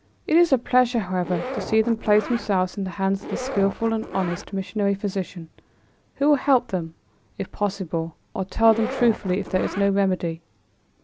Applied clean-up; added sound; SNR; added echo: none; Zipper (clothing); 11 dB; none.